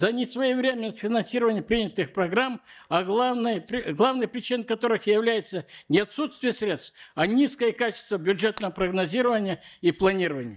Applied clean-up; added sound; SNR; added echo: neural mask model DeepFilterNet 3.